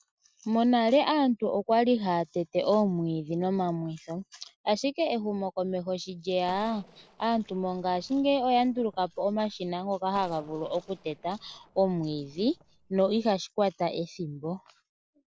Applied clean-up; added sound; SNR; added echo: neural separator model SepFormer DNS4.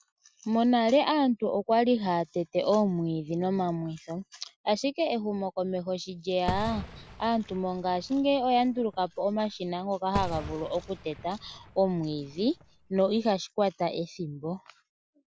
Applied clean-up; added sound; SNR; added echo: none; Fireworks; 13 dB; none.